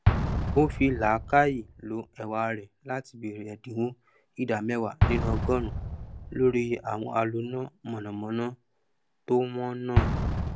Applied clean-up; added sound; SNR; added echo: none; Explosion; 2 dB; none.